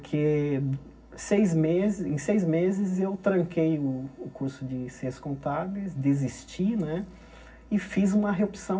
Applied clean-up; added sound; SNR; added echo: none; none; none; reverberation time 0.4 s.